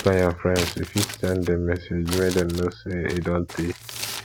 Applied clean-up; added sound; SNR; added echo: none; Crumpling, crinkling; 11 dB; none.